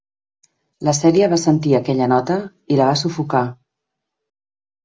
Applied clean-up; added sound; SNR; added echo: none; none; none; none.